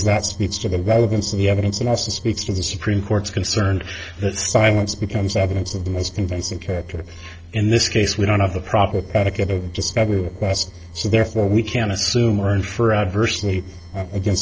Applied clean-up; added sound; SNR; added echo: neural separator model SepFormer DNS4.